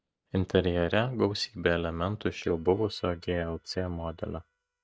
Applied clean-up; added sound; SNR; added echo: neural mask model DeepFilterNet 3.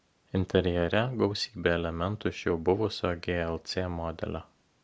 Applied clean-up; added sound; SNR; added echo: none; none; none; none.